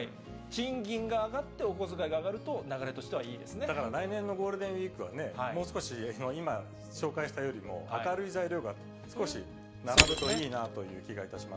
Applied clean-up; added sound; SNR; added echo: none; Crushing; -5 dB; none.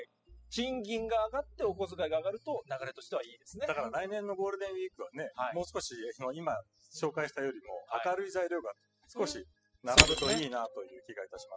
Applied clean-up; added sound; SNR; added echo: classical method spectral subtraction.